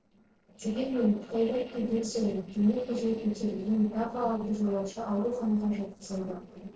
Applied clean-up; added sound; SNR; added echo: neural separator model SepFormer DNS4.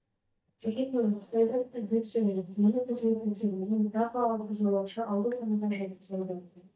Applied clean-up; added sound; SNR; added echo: neural mask model DeepFilterNet 3.